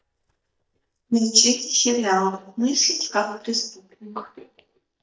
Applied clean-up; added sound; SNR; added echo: neural mask model DeepFilterNet 3.